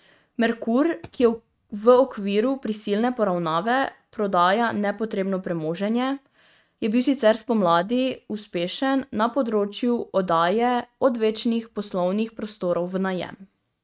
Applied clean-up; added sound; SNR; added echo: neural mask model RNNoise.